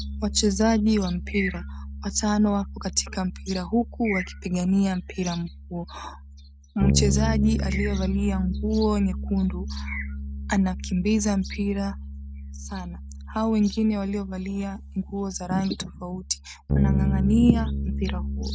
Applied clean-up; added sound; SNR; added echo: none; Bass guitar; 4 dB; none.